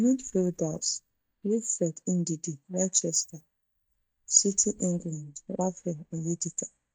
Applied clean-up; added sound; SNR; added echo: neural mask model DeepFilterNet 3.